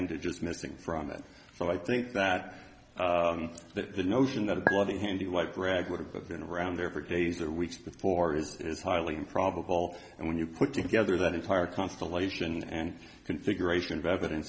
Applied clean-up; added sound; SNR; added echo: none; Chink, clink; 0 dB; none.